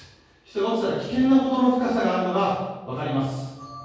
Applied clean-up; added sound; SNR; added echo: none; none; none; reverberation time 1.3 s.